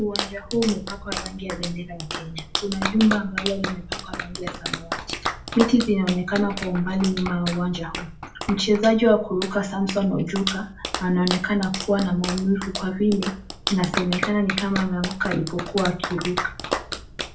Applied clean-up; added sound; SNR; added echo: none; Clapping; 7 dB; reverberation time 0.3 s.